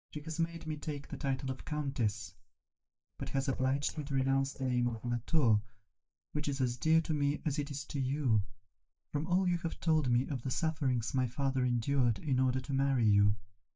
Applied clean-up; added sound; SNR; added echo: neural mask model DeepFilterNet 3.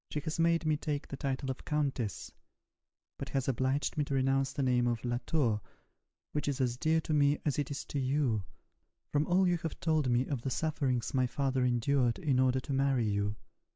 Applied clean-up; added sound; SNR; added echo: none; none; none; none.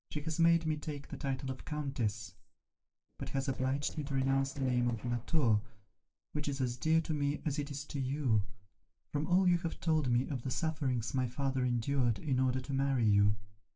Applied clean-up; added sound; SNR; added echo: neural separator model SepFormer DNS4.